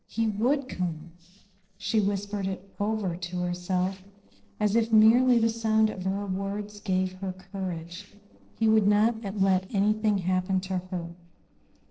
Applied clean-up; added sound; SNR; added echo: neural separator model SepFormer DNS4.